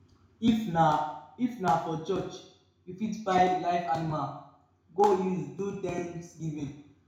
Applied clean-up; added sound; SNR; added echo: none; none; none; reverberation time 0.6 s.